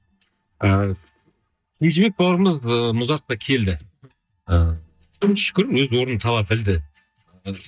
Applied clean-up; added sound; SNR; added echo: neural mask model DeepFilterNet 3.